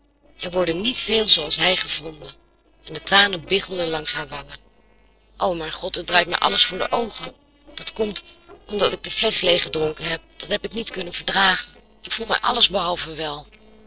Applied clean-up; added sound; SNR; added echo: neural separator model SepFormer DNS4.